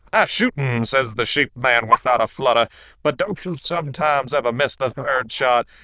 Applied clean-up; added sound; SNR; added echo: neural diffusion model UNIVERSE++.